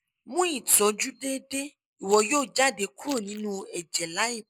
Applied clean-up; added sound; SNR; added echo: neural mask model Resemble Enhance denoiser.